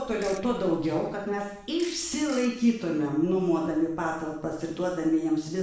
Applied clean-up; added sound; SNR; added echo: none; Ratchet, pawl / Percussion; 19 dB; reverberation time 0.7 s.